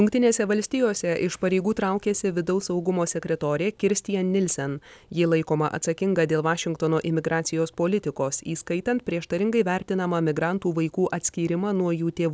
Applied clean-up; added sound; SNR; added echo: none; none; none; none.